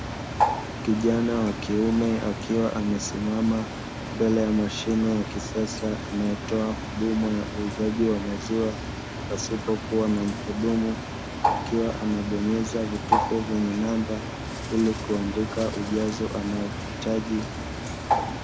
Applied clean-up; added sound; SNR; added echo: none; Bird; 4 dB; none.